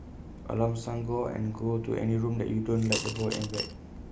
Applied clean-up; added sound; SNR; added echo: none; Coin (dropping) / Glass; 6 dB; none.